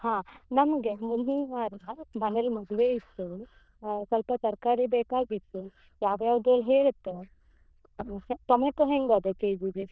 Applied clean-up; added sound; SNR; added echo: neural diffusion model UNIVERSE++.